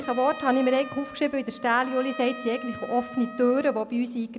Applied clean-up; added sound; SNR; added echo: none; Trumpet; 15 dB; none.